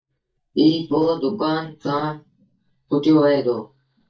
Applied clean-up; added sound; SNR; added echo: neural mask model DeepFilterNet 3.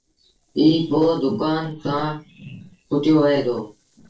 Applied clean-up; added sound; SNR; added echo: neural separator model SepFormer DNS4.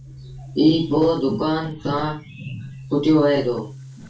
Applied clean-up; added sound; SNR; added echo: none; Boom; 17 dB; reverberation time 0.2 s.